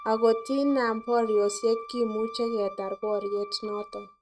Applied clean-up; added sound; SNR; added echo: neural mask model RNNoise.